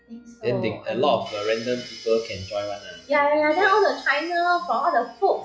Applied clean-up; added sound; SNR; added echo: classical method log-MMSE.